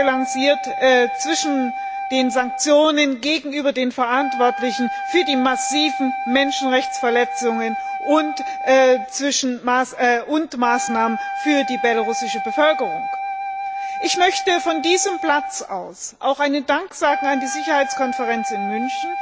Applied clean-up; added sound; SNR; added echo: none; Wind instrument, woodwind instrument; 6 dB; none.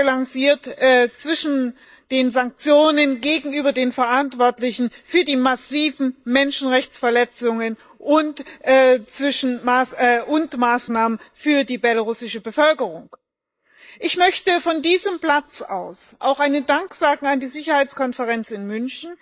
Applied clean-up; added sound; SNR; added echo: neural mask model Resemble Enhance denoiser.